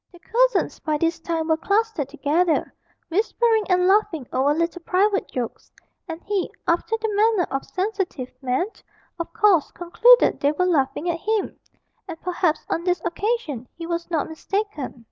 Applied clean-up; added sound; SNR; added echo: none; none; none; none.